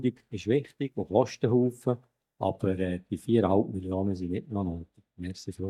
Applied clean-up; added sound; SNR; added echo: neural mask model DeepFilterNet 3.